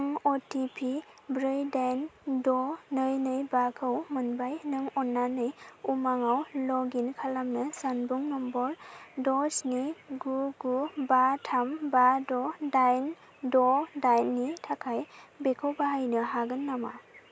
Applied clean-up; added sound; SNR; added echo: none; none; none; none.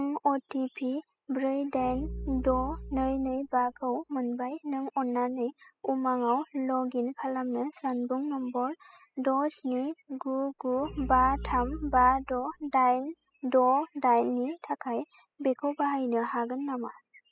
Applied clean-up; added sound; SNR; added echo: classical method spectral subtraction.